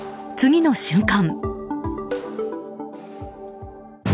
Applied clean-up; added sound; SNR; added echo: none; none; none; none.